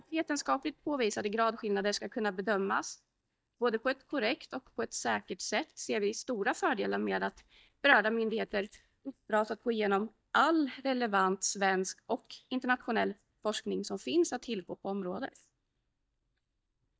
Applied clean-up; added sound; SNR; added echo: neural mask model DeepFilterNet 3.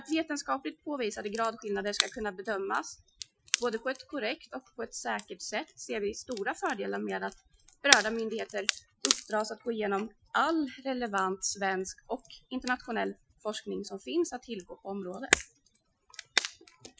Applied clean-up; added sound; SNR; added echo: classical method Wiener filter.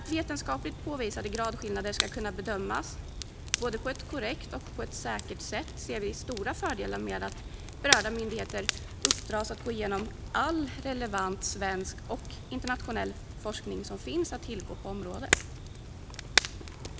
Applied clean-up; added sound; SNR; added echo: none; Crackle; 1 dB; none.